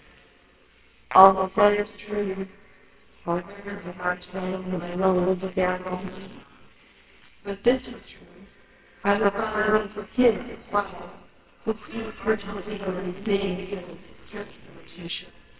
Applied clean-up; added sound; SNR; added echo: neural separator model SepFormer WHAMR!.